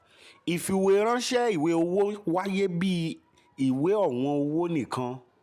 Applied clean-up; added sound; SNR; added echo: none; none; none; none.